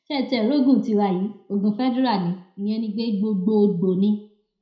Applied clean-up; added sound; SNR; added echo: none; none; none; reverberation time 0.4 s.